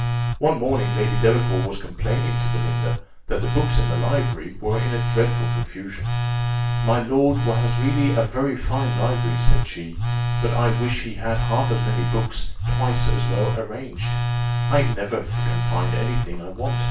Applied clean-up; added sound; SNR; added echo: none; Telephone; -1 dB; reverberation time 0.3 s.